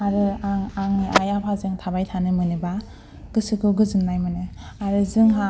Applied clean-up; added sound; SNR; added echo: none; none; none; none.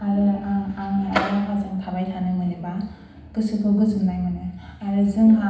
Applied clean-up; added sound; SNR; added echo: none; none; none; reverberation time 0.9 s.